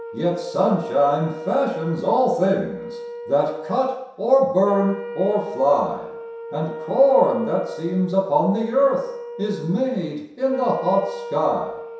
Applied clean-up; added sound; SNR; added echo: none; Wind instrument, woodwind instrument; 12 dB; reverberation time 0.7 s.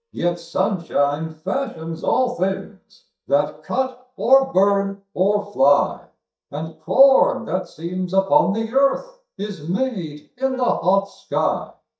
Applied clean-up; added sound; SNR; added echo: neural mask model DeepFilterNet 3.